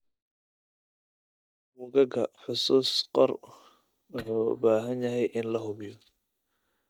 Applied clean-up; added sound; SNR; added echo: neural mask model DeepFilterNet 3.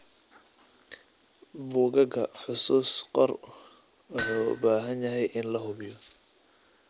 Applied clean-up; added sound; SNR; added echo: none; Hammer; 10 dB; none.